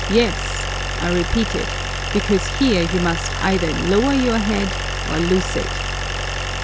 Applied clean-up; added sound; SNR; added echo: none; Idling; 2 dB; none.